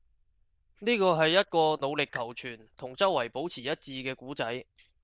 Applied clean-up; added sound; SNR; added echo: neural diffusion model UNIVERSE++.